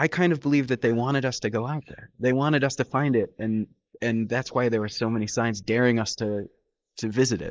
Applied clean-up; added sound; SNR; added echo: neural mask model Resemble Enhance denoiser.